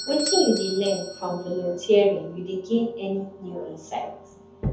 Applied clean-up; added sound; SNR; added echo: none; Bell / Doorbell; 10 dB; reverberation time 0.6 s.